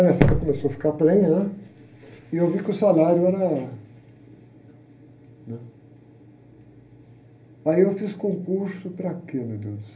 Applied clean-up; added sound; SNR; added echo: none; none; none; reverberation time 0.3 s.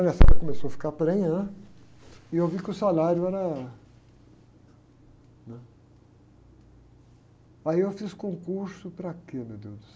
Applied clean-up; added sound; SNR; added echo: none; none; none; none.